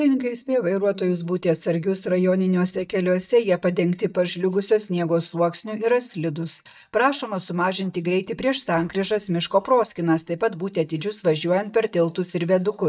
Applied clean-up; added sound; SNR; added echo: neural mask model DeepFilterNet 3.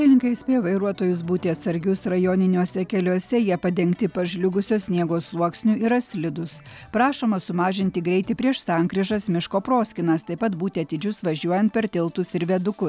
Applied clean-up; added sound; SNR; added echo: none; none; none; none.